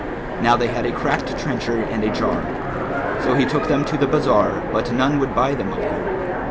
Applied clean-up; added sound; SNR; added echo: none; Train; 2 dB; none.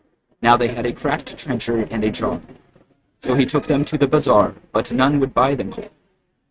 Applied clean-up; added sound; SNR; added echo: neural mask model RNNoise.